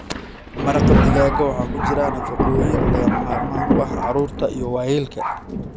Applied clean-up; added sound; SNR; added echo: none; Thunder; -3 dB; none.